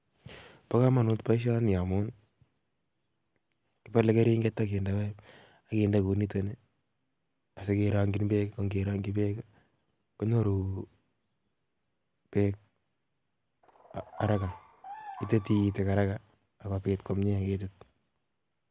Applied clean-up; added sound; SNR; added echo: none; Bird vocalization, bird call, bird song; 17 dB; none.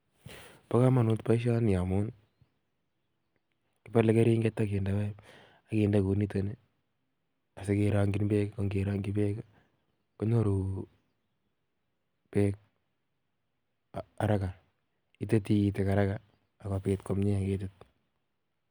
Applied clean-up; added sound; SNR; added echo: none; none; none; none.